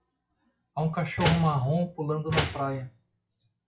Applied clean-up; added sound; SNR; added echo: classical method log-MMSE.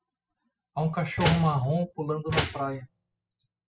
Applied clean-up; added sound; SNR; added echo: classical method spectral subtraction.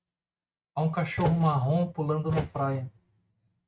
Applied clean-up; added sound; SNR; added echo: neural mask model RNNoise.